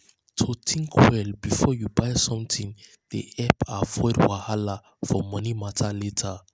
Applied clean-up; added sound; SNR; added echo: none; none; none; none.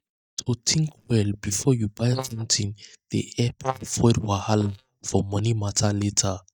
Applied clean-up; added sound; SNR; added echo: neural mask model DeepFilterNet 3.